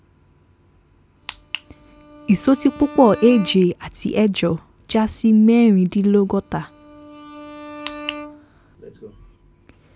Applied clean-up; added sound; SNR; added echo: none; Bowed string instrument; 19 dB; none.